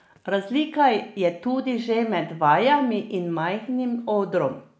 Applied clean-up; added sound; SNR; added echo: none; none; none; none.